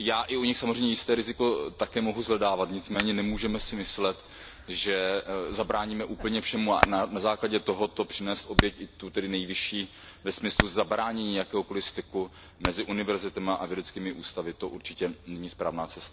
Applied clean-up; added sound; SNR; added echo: none; Hammer; 7 dB; none.